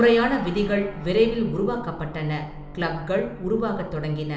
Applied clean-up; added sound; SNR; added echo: none; Guitar; 18 dB; reverberation time 0.7 s.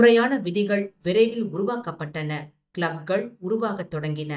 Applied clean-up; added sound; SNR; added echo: neural mask model DeepFilterNet 3.